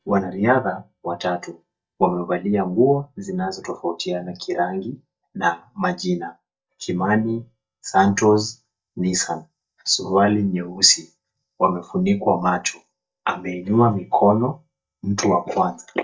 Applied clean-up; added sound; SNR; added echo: neural mask model DeepFilterNet 3.